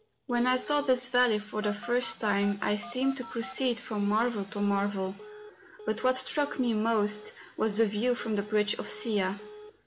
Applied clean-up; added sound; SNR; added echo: none; Telephone; 17 dB; none.